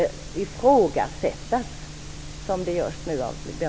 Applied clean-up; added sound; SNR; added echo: none; none; none; none.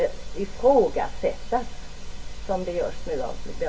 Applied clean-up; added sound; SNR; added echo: none; none; none; reverberation time 0.1 s.